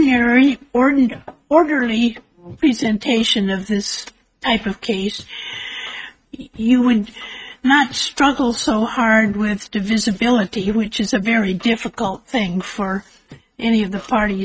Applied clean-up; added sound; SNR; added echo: neural mask model RNNoise.